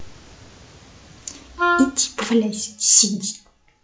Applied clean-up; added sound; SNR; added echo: classical method log-MMSE.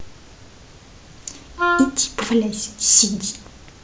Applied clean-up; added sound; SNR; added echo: none; Wind instrument, woodwind instrument; 1 dB; none.